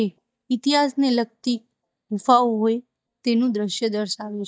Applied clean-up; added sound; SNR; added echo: neural mask model DeepFilterNet 3.